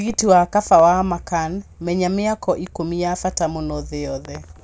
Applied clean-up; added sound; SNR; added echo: none; none; none; none.